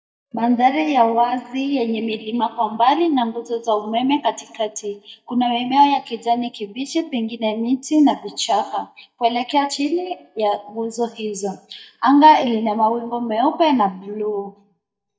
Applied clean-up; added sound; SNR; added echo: neural mask model DeepFilterNet 3.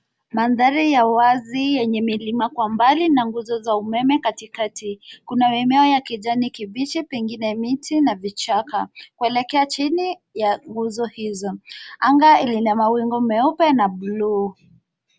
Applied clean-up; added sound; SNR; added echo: none; none; none; none.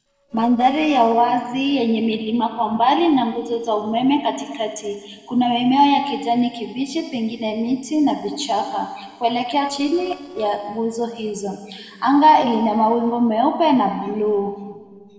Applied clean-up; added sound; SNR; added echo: neural separator model SepFormer DNS4.